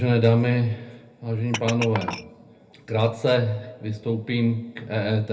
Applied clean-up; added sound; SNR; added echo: none; Glass; 13 dB; reverberation time 0.3 s.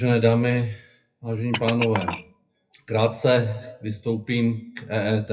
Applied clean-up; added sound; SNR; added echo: classical method WPE with log-MMSE.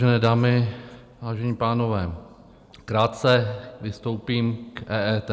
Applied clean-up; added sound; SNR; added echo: none; none; none; none.